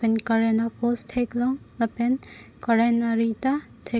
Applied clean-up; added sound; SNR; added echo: none; none; none; none.